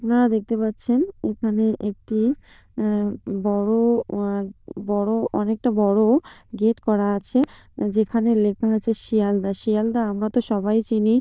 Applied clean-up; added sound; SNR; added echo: neural diffusion model UNIVERSE++.